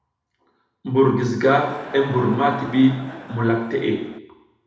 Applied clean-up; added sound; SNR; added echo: none; Crowd; 16 dB; reverberation time 0.8 s.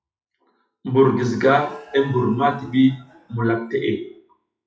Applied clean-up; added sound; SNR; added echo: classical method WPE with log-MMSE.